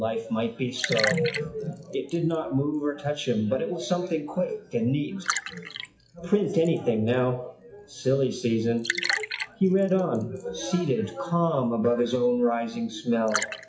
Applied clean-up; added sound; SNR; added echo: classical method WPE with log-MMSE.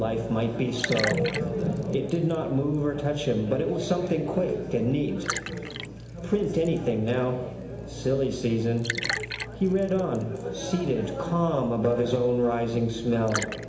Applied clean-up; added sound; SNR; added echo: none; Liquid; 11 dB; reverberation time 0.8 s.